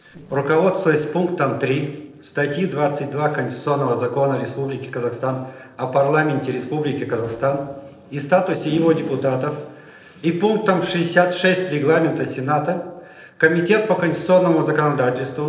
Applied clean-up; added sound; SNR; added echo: neural separator model SepFormer DNS4.